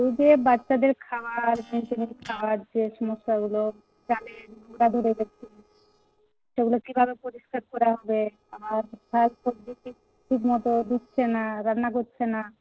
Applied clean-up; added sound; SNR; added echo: neural separator model SepFormer DNS4.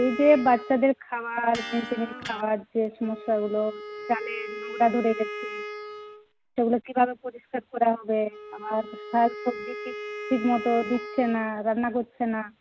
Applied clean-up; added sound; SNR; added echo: none; Electric guitar + Wind instrument, woodwind instrument; 12 dB; none.